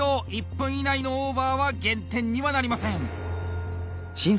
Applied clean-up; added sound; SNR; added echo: none; none; none; none.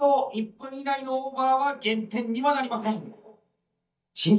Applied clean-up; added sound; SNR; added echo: neural mask model DeepFilterNet 3.